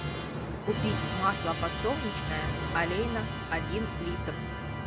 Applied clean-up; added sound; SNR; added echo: none; Musical instrument; -1 dB; none.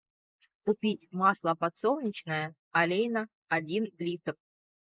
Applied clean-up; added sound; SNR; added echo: neural mask model Resemble Enhance denoiser.